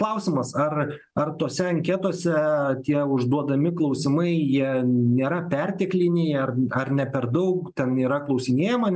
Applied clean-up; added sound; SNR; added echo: none; none; none; none.